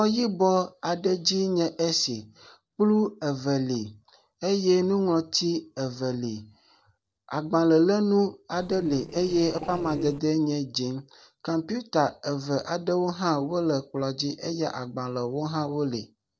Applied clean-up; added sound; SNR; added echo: neural separator model SepFormer DNS4.